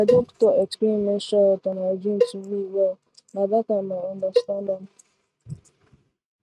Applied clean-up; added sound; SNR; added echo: neural mask model RNNoise.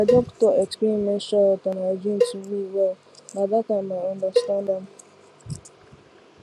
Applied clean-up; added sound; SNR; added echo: none; Cowbell; 6 dB; none.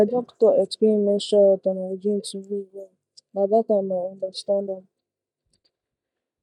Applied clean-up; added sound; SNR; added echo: neural mask model DeepFilterNet 3.